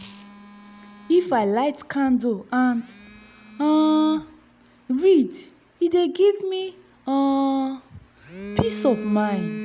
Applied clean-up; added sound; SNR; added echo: none; Telephone; 15 dB; none.